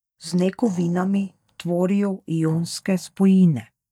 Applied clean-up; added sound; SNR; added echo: neural mask model DeepFilterNet 3.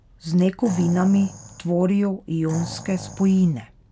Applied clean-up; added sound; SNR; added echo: none; Animal; 17 dB; none.